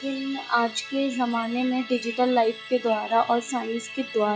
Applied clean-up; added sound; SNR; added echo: classical method log-MMSE.